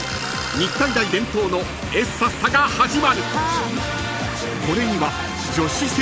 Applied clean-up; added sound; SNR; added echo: none; Water tap, faucet; 14 dB; none.